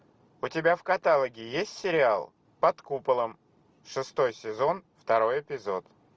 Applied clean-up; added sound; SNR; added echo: none; none; none; none.